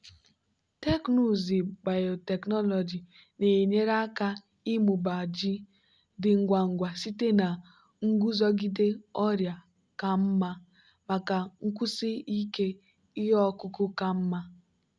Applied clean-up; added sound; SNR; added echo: none; none; none; none.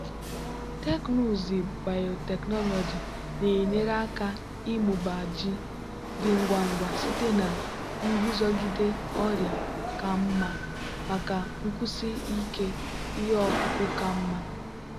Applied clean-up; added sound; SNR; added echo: none; Rattle / Chatter / Hiss / Engine / Mechanisms; 4 dB; none.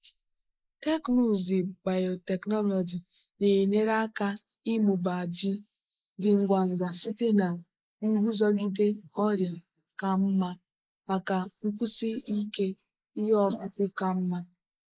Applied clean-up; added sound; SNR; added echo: neural mask model Resemble Enhance denoiser.